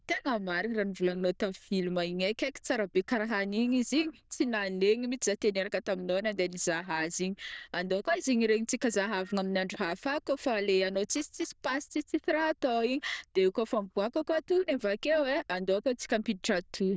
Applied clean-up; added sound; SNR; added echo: neural diffusion model UNIVERSE++.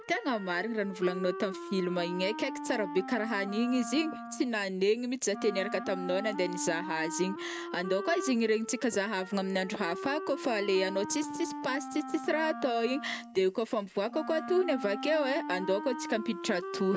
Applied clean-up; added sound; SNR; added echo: none; Wind instrument, woodwind instrument; 9 dB; none.